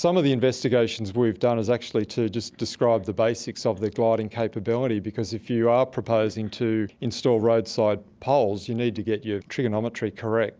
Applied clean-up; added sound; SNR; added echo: none; none; none; none.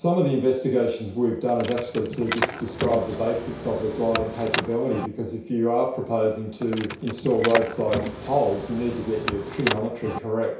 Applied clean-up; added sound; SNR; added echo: none; Car; 6 dB; reverberation time 0.6 s.